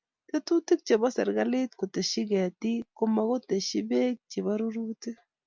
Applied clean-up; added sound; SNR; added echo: none; none; none; none.